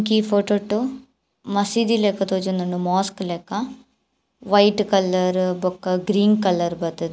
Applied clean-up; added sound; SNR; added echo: none; none; none; none.